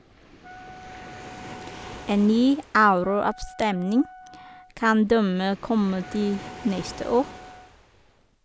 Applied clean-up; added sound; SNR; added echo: none; Wind instrument, woodwind instrument + Waves, surf; 17 dB; none.